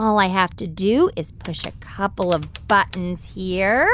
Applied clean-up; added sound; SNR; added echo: none; none; none; none.